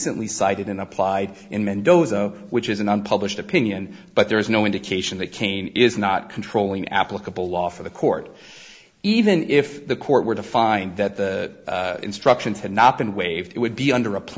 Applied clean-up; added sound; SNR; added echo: none; none; none; none.